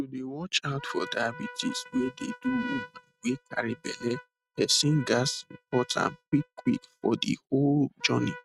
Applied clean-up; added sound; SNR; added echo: neural mask model RNNoise.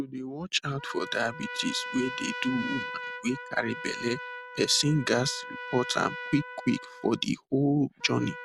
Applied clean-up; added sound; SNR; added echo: none; Trumpet; 10 dB; none.